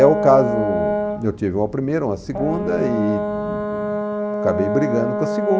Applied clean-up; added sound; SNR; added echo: none; Brass instrument; 2 dB; none.